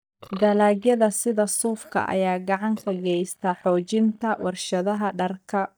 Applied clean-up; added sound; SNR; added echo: neural mask model DeepFilterNet 3.